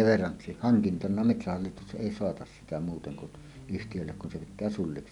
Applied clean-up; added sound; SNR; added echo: none; Electric guitar; 18 dB; none.